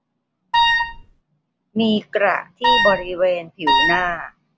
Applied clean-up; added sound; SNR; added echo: none; Wind instrument, woodwind instrument; -4 dB; none.